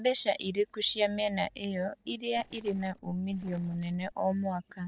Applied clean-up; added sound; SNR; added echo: neural separator model SepFormer DNS4.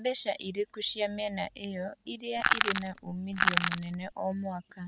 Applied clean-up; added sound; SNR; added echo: none; Crushing; -5 dB; none.